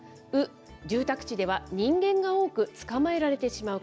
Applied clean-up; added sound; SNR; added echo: none; none; none; none.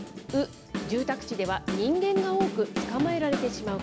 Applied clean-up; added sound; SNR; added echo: none; Drum / Drum kit; 6 dB; none.